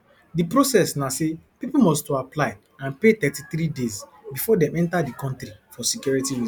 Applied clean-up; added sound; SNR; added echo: none; none; none; none.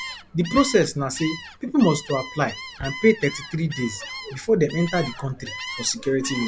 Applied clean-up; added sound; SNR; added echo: none; Gull, seagull; 12 dB; none.